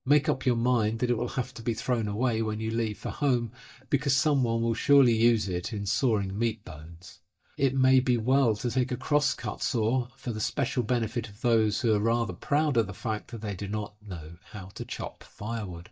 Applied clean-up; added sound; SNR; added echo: neural mask model DeepFilterNet 3.